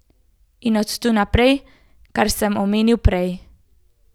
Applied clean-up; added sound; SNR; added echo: none; none; none; none.